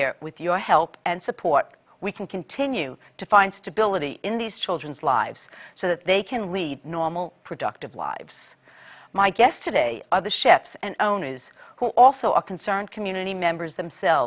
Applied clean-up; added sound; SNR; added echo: none; none; none; none.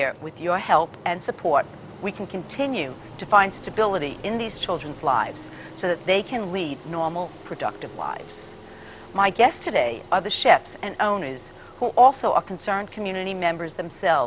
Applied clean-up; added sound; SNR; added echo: none; Engine; 18 dB; none.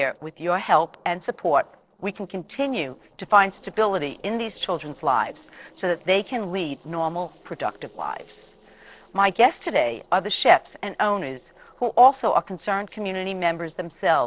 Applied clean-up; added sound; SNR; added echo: neural separator model SepFormer DNS4.